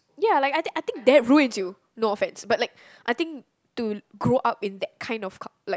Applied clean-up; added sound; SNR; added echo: none; none; none; none.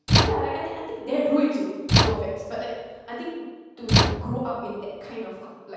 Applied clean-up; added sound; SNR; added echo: none; Slam / Tools; -4 dB; reverberation time 1.2 s.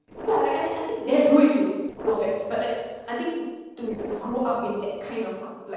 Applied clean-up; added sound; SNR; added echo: neural separator model SepFormer DNS4.